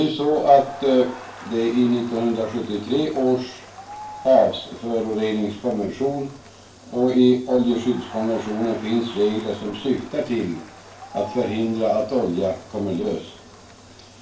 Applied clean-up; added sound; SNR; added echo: none; Crowd; 19 dB; reverberation time 0.3 s.